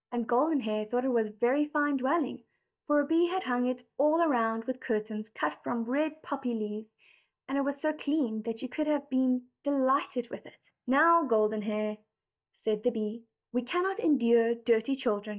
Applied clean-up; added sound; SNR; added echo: neural mask model DeepFilterNet 3.